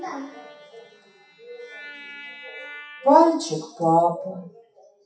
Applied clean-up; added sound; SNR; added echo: classical method WPE with log-MMSE.